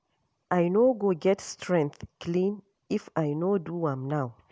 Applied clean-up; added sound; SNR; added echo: none; none; none; none.